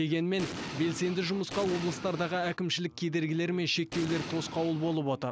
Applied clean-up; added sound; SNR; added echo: none; Explosion; 9 dB; none.